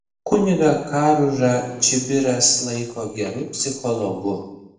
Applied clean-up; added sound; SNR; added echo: neural separator model SepFormer DNS4.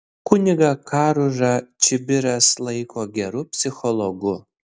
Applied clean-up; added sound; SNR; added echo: none; none; none; none.